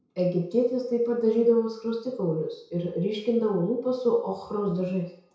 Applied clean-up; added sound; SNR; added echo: none; none; none; reverberation time 0.5 s.